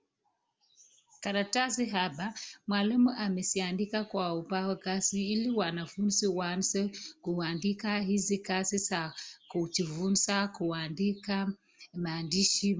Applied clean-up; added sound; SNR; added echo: none; none; none; none.